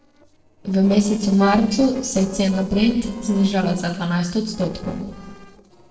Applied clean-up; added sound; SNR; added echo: neural separator model SepFormer DNS4.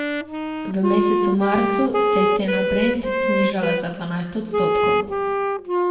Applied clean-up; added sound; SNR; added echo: none; Wind instrument, woodwind instrument; -3 dB; reverberation time 1.3 s.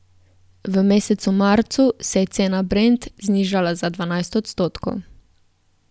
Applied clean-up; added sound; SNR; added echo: none; none; none; none.